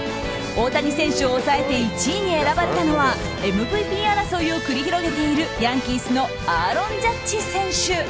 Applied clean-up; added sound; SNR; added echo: none; none; none; none.